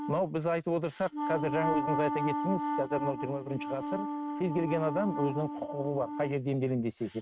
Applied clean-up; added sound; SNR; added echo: neural mask model RNNoise.